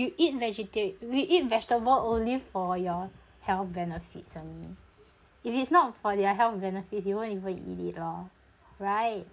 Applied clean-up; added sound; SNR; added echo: none; none; none; none.